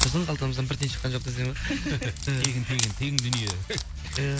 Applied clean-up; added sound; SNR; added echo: none; Wood; 6 dB; none.